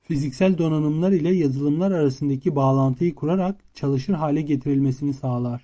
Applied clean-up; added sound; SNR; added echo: none; none; none; none.